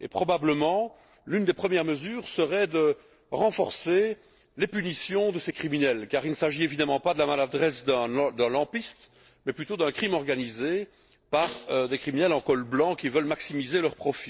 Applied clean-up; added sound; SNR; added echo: neural separator model SepFormer DNS4.